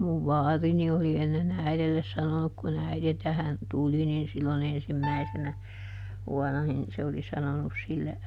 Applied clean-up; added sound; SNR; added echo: none; Piano; 13 dB; none.